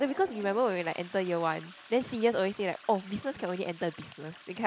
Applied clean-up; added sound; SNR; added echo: none; Toilet flush; 19 dB; none.